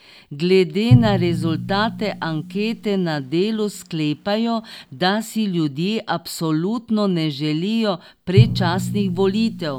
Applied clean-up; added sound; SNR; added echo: none; Drum; 4 dB; none.